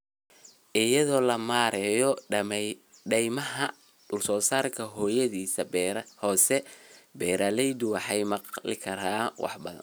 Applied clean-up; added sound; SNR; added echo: none; none; none; none.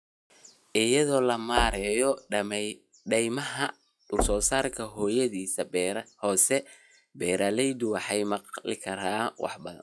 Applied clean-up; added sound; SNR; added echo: classical method log-MMSE.